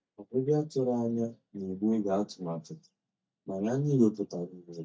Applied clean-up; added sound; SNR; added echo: neural mask model DeepFilterNet 3.